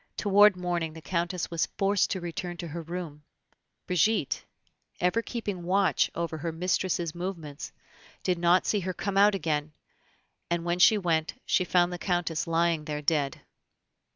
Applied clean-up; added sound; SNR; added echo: none; none; none; none.